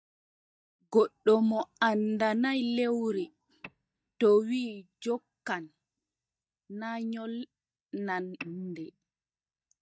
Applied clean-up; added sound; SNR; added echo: neural mask model DeepFilterNet 3.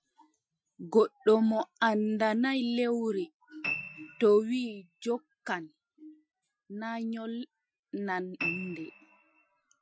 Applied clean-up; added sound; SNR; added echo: classical method Wiener filter.